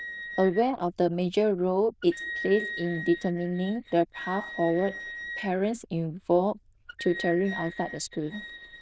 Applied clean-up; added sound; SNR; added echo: neural diffusion model UNIVERSE++.